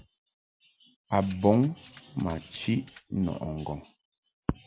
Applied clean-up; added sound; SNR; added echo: none; Rattle (instrument); 19 dB; none.